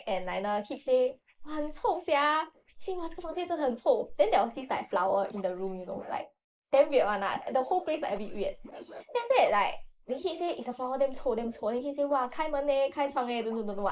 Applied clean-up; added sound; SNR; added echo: neural mask model Resemble Enhance denoiser.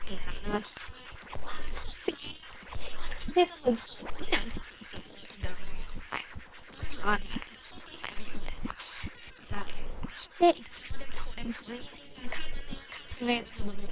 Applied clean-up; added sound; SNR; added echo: neural separator model SepFormer WHAM!.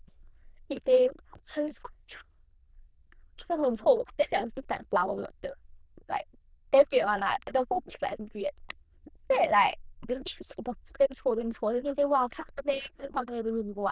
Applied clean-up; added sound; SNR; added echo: neural diffusion model UNIVERSE++.